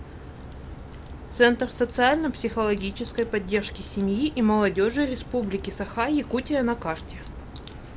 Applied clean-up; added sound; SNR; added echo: none; Crack; 13 dB; none.